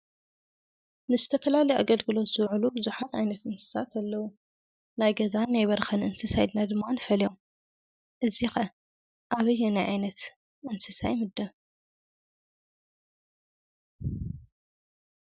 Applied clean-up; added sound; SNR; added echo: none; none; none; none.